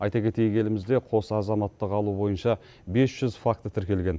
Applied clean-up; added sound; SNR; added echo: none; none; none; none.